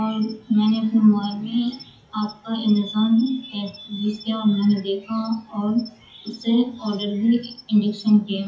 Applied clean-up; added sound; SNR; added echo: classical method WPE with log-MMSE.